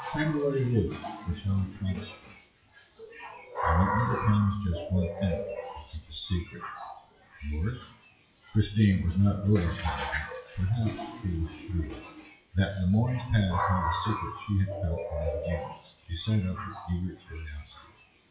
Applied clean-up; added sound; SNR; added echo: classical method WPE with log-MMSE.